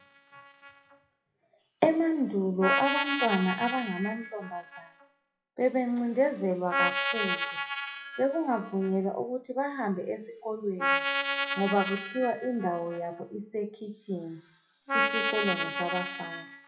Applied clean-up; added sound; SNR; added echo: classical method WPE with log-MMSE.